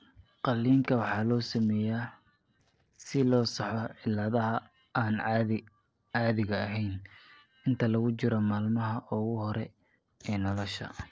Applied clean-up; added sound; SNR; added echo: neural separator model SepFormer DNS4.